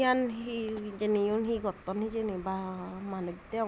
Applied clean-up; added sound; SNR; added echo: none; none; none; none.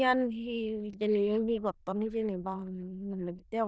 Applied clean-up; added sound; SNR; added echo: neural diffusion model UNIVERSE++.